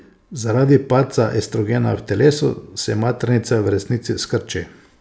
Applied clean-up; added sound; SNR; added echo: none; none; none; none.